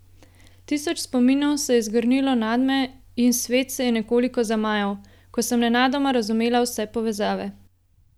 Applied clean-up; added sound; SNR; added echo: none; none; none; none.